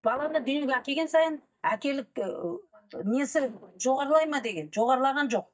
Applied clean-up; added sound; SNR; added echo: neural mask model DeepFilterNet 3.